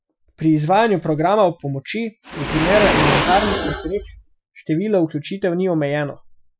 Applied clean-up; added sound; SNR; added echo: classical method Wiener filter.